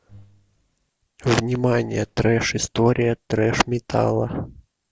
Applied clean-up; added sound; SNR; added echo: none; none; none; none.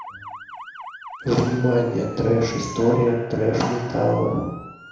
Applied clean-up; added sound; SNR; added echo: none; Motor vehicle (road) / Siren; 15 dB; reverberation time 1.0 s.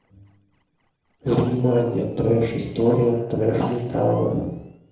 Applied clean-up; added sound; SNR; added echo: neural separator model SepFormer DNS4.